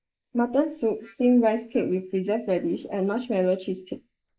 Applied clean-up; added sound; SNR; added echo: neural mask model Resemble Enhance denoiser.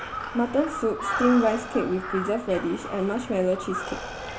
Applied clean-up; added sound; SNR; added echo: none; Breathing + Crow; 7 dB; none.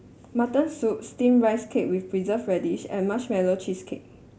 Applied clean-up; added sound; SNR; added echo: none; none; none; none.